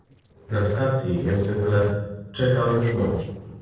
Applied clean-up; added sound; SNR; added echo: neural separator model SepFormer DNS4.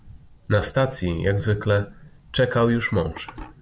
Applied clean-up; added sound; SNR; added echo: none; none; none; none.